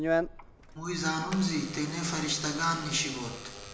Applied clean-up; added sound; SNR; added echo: none; Alarm / Door; 5 dB; reverberation time 0.9 s.